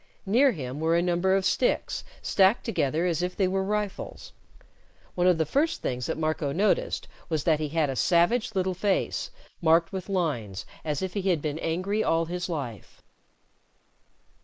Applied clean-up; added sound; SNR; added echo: neural mask model Resemble Enhance denoiser.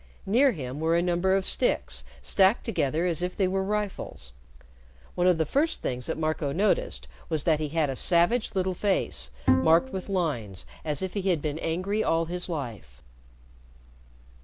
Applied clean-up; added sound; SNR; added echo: none; Bowed string instrument; 2 dB; none.